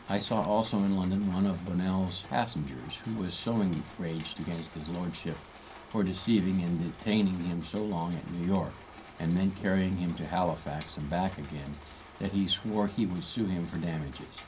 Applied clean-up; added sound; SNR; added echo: none; Rain; 18 dB; reverberation time 0.3 s.